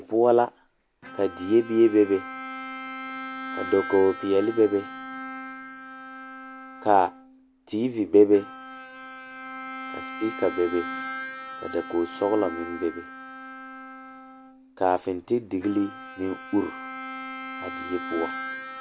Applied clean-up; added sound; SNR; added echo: none; Bowed string instrument; 11 dB; none.